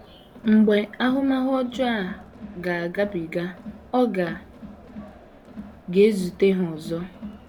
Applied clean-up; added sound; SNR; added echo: none; Crowd; 17 dB; none.